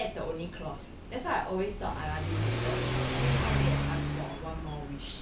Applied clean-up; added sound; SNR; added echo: none; Accelerating, revving, vroom / Car; -4 dB; none.